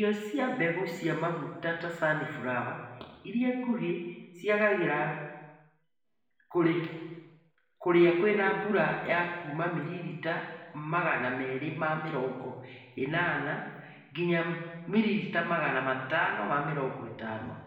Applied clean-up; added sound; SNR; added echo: none; none; none; reverberation time 1.2 s.